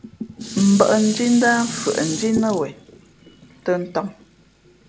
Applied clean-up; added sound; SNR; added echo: none; Dishes, pots, and pans; 11 dB; none.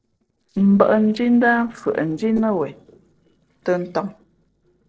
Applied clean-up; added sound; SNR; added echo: neural separator model SepFormer DNS4.